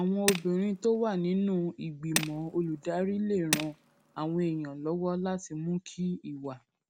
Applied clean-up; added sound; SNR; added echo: none; Tools; 7 dB; none.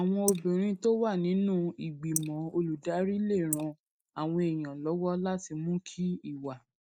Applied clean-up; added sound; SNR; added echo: neural mask model Resemble Enhance denoiser.